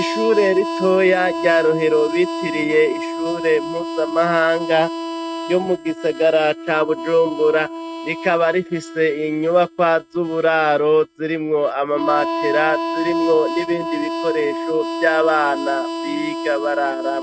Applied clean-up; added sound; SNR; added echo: neural mask model RNNoise.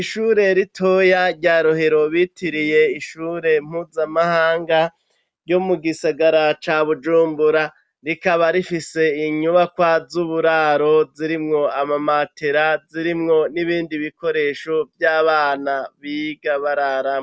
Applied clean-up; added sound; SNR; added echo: none; none; none; none.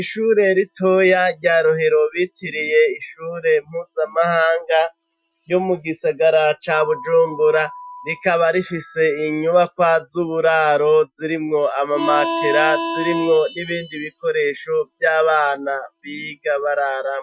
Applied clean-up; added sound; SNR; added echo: classical method Wiener filter.